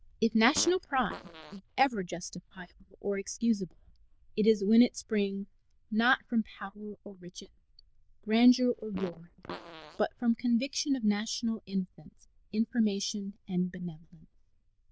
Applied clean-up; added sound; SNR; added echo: neural diffusion model UNIVERSE++.